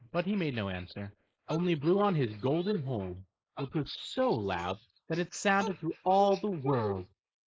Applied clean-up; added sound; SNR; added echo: neural mask model Resemble Enhance denoiser.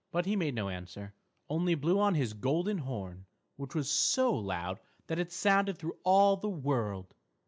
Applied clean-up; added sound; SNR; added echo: none; none; none; none.